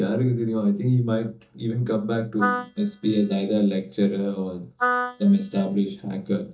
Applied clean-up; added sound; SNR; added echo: neural mask model DeepFilterNet 3.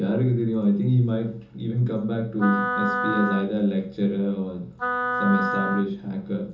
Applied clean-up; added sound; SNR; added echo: none; Wind instrument, woodwind instrument; 4 dB; reverberation time 0.6 s.